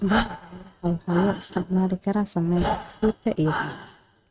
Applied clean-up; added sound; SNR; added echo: neural mask model RNNoise.